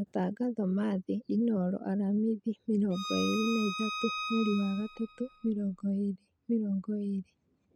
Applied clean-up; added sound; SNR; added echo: none; Bowed string instrument; 8 dB; none.